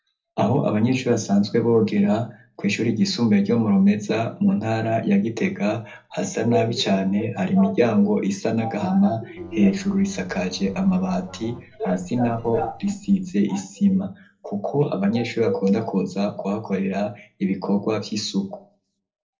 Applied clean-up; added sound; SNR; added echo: neural separator model SepFormer DNS4.